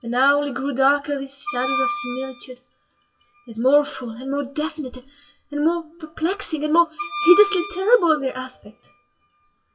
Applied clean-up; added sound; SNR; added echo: classical method WPE with log-MMSE.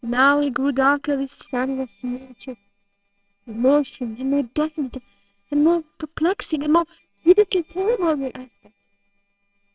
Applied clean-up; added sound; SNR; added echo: neural separator model SepFormer WHAMR!.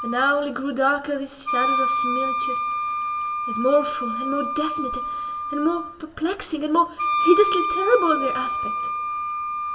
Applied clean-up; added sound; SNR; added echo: none; Wind instrument, woodwind instrument; 1 dB; reverberation time 1.6 s.